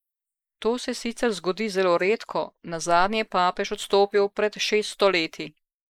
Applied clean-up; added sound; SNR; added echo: neural mask model Resemble Enhance denoiser.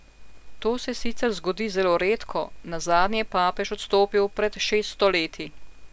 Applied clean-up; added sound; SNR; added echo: none; none; none; none.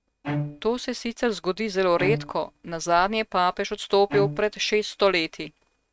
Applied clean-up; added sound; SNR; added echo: neural mask model RNNoise.